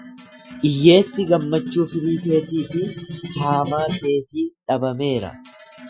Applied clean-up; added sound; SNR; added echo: classical method Wiener filter.